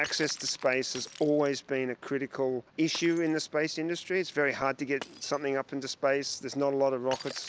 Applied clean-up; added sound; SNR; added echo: none; Shatter; 19 dB; none.